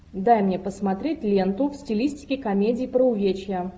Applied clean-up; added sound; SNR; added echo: none; none; none; none.